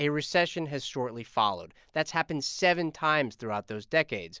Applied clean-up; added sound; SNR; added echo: none; none; none; none.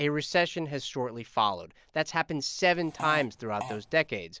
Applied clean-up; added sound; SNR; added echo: none; Fart; 13 dB; none.